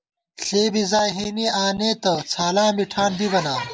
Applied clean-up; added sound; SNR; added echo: none; none; none; none.